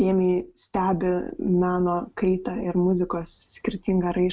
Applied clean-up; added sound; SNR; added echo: none; none; none; none.